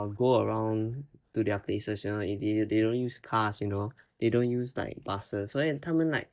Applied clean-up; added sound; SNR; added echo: neural mask model DeepFilterNet 3.